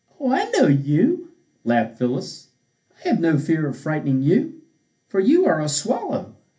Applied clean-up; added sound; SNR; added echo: none; none; none; reverberation time 0.3 s.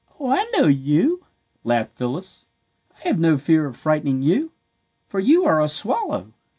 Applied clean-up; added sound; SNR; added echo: none; none; none; none.